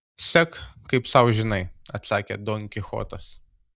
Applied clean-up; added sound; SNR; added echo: neural mask model DeepFilterNet 3.